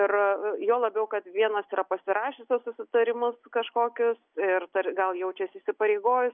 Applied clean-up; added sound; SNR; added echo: none; none; none; none.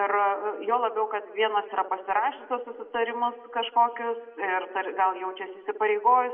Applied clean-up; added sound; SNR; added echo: none; none; none; reverberation time 0.6 s.